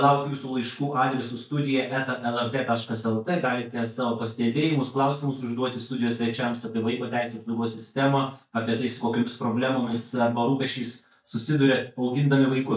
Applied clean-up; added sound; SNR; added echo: neural mask model DeepFilterNet 3.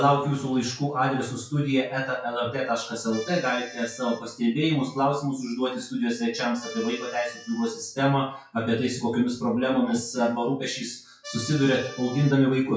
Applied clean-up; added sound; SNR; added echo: classical method WPE with log-MMSE.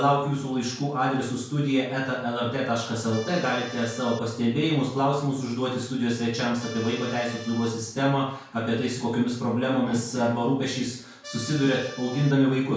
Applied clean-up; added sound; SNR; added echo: none; Accordion; 15 dB; reverberation time 0.5 s.